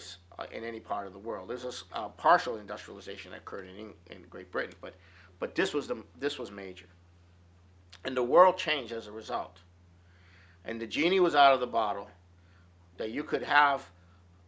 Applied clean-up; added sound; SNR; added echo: none; none; none; none.